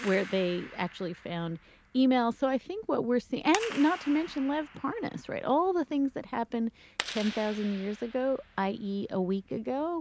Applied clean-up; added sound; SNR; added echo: none; Clapping; 16 dB; none.